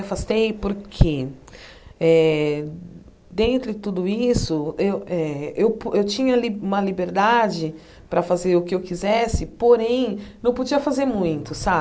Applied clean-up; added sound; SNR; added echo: none; none; none; none.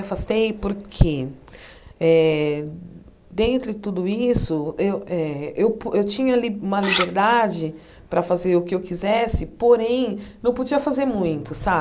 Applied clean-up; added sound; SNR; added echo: none; Cutlery, silverware; -2 dB; none.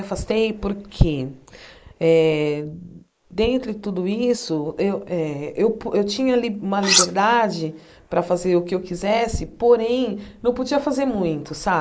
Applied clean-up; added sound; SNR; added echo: neural mask model Resemble Enhance denoiser.